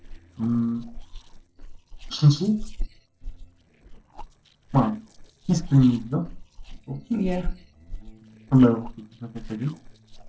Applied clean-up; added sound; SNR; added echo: neural separator model SepFormer DNS4.